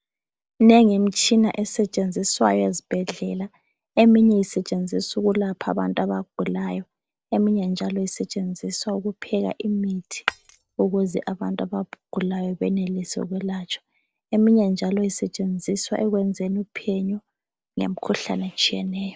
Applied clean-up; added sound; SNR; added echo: neural separator model SepFormer DNS4.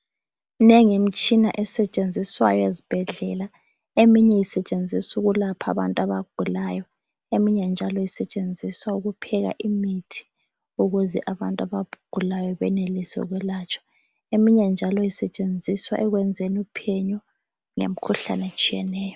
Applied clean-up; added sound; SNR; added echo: none; none; none; none.